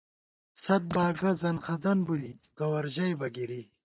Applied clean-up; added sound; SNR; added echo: neural mask model DeepFilterNet 3.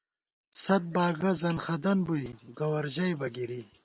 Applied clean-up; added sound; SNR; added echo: none; none; none; none.